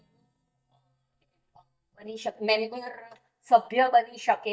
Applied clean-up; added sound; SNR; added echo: neural mask model DeepFilterNet 3.